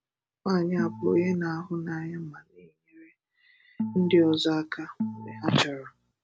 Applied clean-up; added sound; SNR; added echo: none; Organ; 9 dB; none.